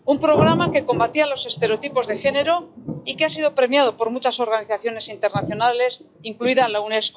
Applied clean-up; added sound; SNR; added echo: classical method log-MMSE.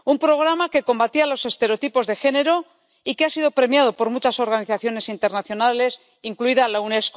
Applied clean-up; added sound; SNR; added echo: none; none; none; none.